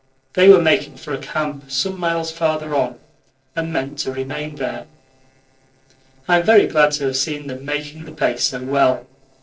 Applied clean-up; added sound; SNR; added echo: neural separator model SepFormer DNS4.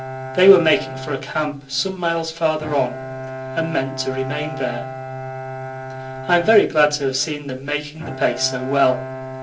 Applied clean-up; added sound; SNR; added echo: none; Bowed string instrument; 10 dB; reverberation time 0.3 s.